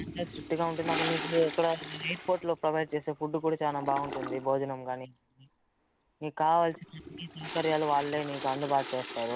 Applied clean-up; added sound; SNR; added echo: none; Toilet flush; 10 dB; none.